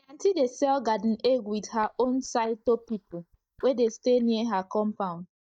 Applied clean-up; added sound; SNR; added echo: neural mask model DeepFilterNet 3.